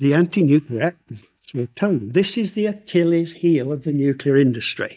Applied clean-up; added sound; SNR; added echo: neural mask model DeepFilterNet 3.